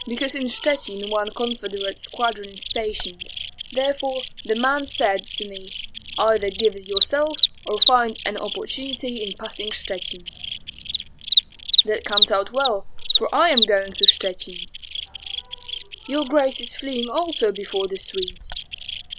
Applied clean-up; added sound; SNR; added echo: none; Cricket; 0 dB; none.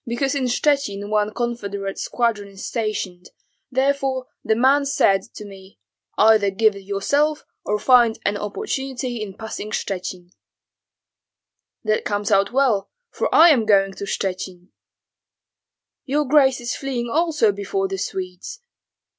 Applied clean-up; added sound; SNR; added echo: none; none; none; none.